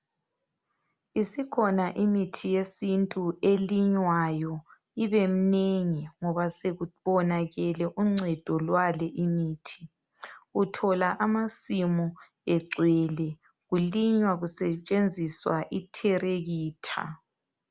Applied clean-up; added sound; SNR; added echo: none; none; none; none.